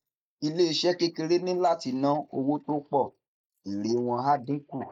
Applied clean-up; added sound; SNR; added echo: neural mask model Resemble Enhance denoiser.